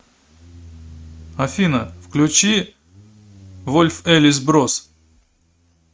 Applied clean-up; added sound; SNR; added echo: neural mask model RNNoise.